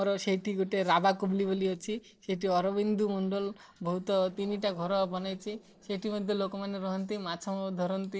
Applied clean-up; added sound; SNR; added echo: neural separator model SepFormer DNS4.